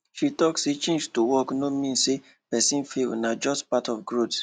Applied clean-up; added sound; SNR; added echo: none; none; none; none.